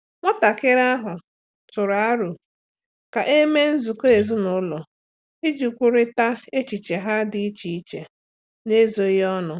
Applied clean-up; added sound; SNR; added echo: none; Acoustic guitar; 17 dB; none.